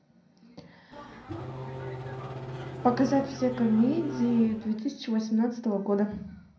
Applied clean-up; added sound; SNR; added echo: none; Race car, auto racing / Engine starting; 9 dB; reverberation time 0.5 s.